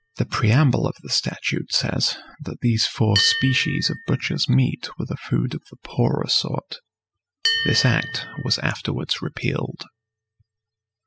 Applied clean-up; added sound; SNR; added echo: classical method spectral subtraction.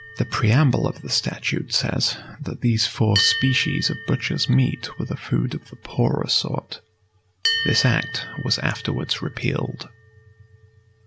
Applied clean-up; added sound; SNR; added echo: none; Bell; 10 dB; none.